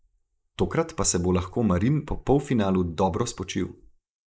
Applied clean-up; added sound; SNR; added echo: neural mask model Resemble Enhance denoiser.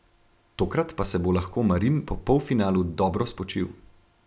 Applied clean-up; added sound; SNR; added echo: none; none; none; none.